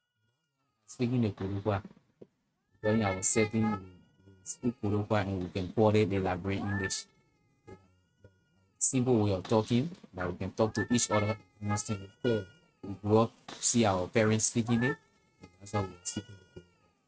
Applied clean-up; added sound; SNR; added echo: neural mask model RNNoise.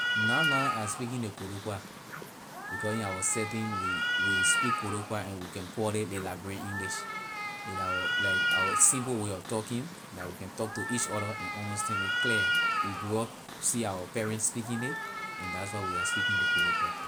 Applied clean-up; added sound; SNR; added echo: none; Cat; -2 dB; none.